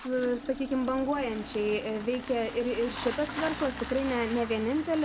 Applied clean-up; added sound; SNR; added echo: none; Engine starting; 10 dB; none.